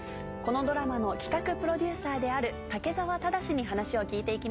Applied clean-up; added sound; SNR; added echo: none; Train; 12 dB; none.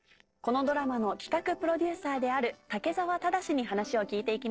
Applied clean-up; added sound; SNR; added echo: neural separator model SepFormer DNS4.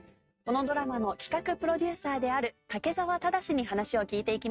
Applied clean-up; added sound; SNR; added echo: neural mask model RNNoise.